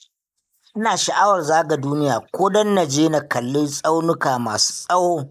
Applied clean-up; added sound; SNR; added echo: neural mask model Resemble Enhance denoiser.